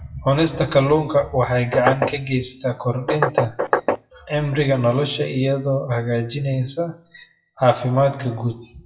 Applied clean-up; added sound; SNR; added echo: classical method WPE with log-MMSE.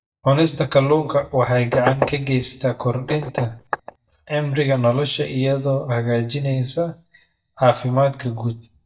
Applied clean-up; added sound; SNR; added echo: neural mask model DeepFilterNet 3.